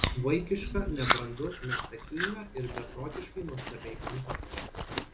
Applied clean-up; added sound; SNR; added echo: none; Chewing, mastication; -2 dB; reverberation time 1.2 s.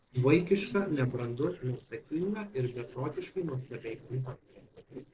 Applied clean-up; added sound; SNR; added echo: neural separator model SepFormer DNS4.